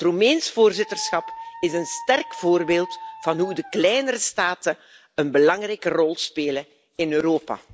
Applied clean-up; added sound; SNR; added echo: none; Dog; 15 dB; none.